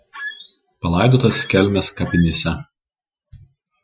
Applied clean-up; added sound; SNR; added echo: classical method Wiener filter.